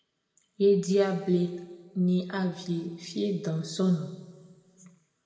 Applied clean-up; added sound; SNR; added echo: none; none; none; reverberation time 1.6 s.